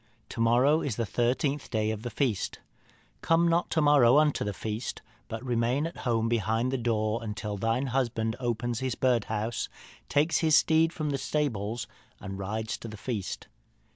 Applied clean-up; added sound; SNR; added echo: none; none; none; none.